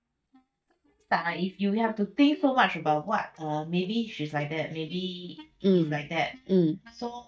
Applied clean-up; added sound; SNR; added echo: neural mask model DeepFilterNet 3.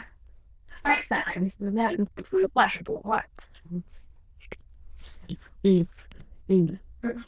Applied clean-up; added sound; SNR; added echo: neural diffusion model UNIVERSE++.